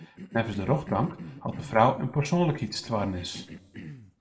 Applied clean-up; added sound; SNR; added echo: none; Cough; 15 dB; reverberation time 0.7 s.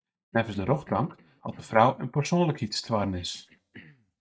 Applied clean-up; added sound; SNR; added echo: neural mask model DeepFilterNet 3.